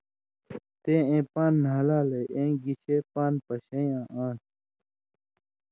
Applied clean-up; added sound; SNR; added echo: none; none; none; none.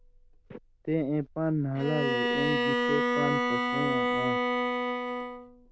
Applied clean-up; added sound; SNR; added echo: none; Bowed string instrument; -3 dB; none.